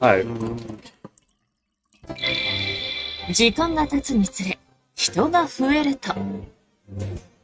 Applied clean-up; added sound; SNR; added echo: neural mask model RNNoise.